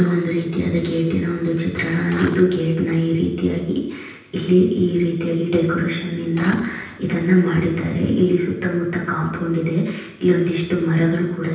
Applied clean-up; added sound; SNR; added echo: none; Skateboard; 13 dB; reverberation time 0.9 s.